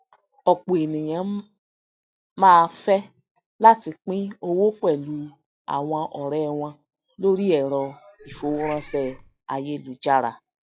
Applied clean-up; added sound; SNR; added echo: classical method log-MMSE.